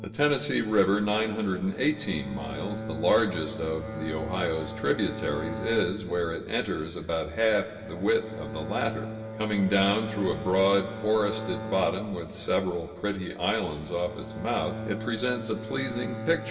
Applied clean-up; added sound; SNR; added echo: none; Bowed string instrument; 10 dB; reverberation time 2.4 s.